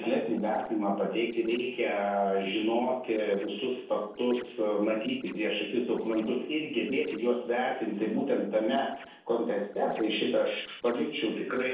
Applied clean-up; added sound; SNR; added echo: neural separator model SepFormer DNS4.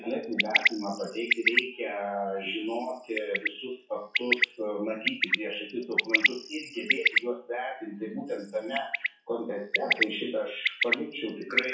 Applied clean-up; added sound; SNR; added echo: classical method WPE with log-MMSE.